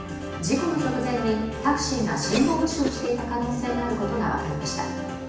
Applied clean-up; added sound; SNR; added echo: none; Cough; 11 dB; reverberation time 0.9 s.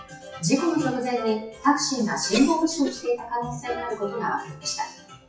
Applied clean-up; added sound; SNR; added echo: classical method WPE with log-MMSE.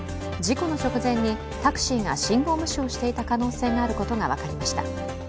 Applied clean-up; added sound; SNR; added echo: none; none; none; none.